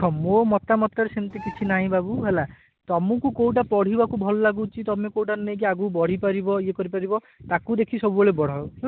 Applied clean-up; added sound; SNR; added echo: none; Bird; 15 dB; none.